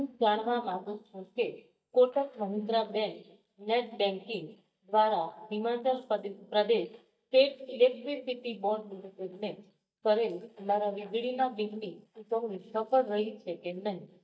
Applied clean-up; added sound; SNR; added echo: neural mask model DeepFilterNet 3.